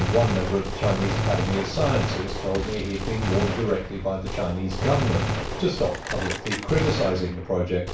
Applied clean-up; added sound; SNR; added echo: none; Gunshot, gunfire; 2 dB; reverberation time 0.3 s.